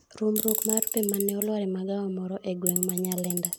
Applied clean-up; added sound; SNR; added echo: none; Tools; 4 dB; none.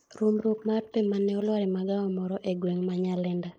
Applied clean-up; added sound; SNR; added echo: neural mask model Resemble Enhance denoiser.